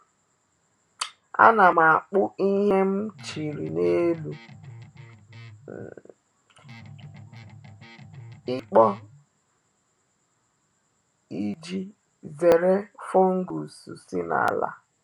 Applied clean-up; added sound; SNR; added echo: none; Guitar; 19 dB; none.